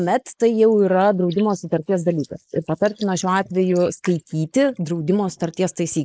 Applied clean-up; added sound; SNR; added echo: neural mask model Resemble Enhance denoiser.